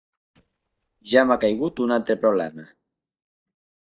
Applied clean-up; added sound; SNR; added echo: neural mask model DeepFilterNet 3.